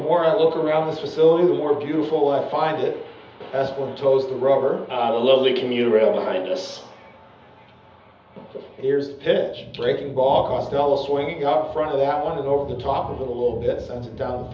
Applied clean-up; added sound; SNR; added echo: none; none; none; reverberation time 0.7 s.